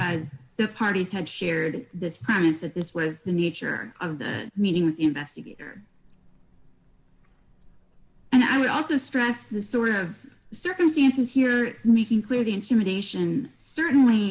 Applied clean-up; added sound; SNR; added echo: none; none; none; none.